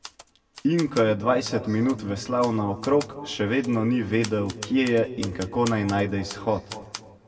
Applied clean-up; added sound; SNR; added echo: none; Typewriter; 19 dB; reverberation time 1.6 s.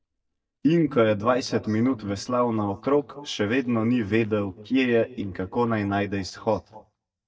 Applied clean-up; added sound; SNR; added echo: neural mask model DeepFilterNet 3.